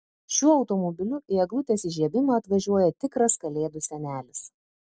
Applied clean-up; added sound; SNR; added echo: none; none; none; none.